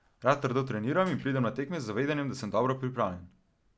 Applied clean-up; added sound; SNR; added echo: none; none; none; none.